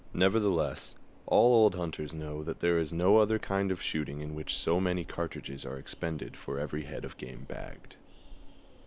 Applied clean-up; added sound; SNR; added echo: none; Train; 15 dB; none.